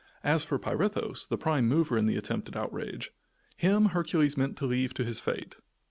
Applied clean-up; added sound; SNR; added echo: none; none; none; none.